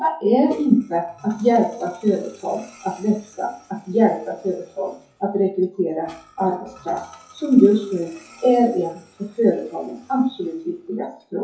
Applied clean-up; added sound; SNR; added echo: classical method WPE with log-MMSE.